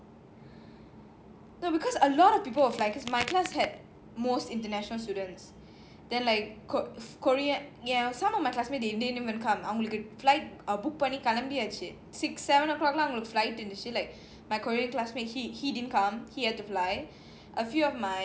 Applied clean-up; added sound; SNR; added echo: none; Crack; 14 dB; none.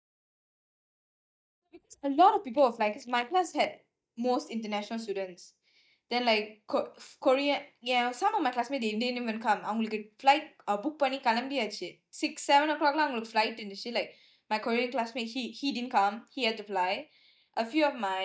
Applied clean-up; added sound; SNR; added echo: neural mask model DeepFilterNet 3.